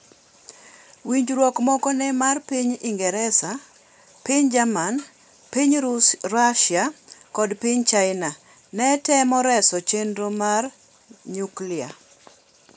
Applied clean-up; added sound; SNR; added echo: none; none; none; none.